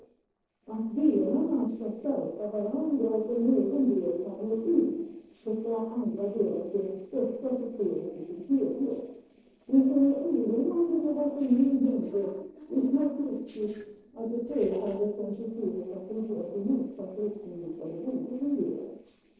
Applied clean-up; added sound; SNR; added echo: neural separator model SepFormer DNS4.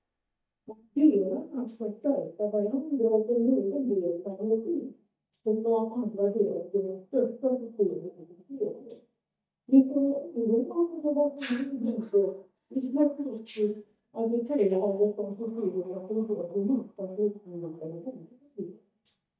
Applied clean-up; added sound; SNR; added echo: neural mask model DeepFilterNet 3.